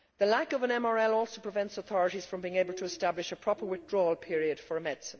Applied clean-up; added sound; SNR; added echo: none; Bird; 19 dB; none.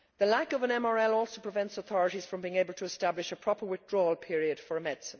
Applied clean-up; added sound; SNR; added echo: none; none; none; none.